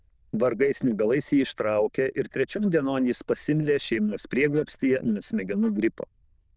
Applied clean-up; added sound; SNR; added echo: neural diffusion model UNIVERSE++.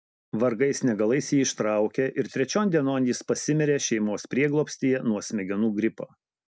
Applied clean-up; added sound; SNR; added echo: none; none; none; none.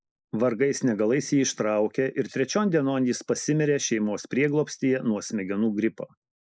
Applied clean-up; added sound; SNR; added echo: neural mask model Resemble Enhance denoiser.